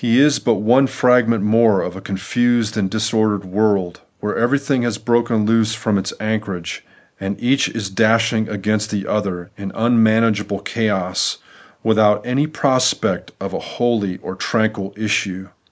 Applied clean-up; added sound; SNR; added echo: none; none; none; none.